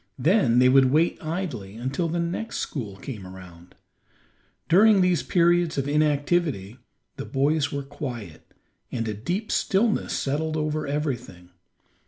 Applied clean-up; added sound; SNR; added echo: none; none; none; none.